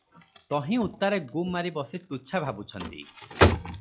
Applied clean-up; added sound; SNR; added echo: classical method log-MMSE.